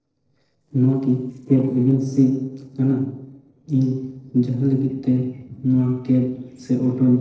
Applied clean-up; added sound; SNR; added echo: neural separator model SepFormer DNS4.